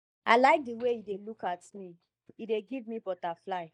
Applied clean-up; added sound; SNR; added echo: neural mask model DeepFilterNet 3.